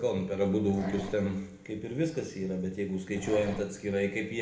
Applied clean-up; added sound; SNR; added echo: none; Growling; 13 dB; reverberation time 0.7 s.